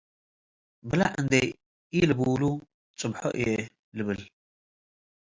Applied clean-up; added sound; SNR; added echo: none; none; none; none.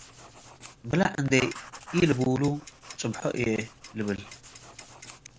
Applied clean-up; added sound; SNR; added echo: none; Clock + Writing; 16 dB; none.